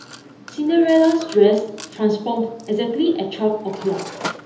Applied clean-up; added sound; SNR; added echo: none; Mechanisms; 17 dB; reverberation time 1.2 s.